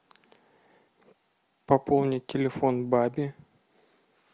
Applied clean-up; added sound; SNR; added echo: none; none; none; none.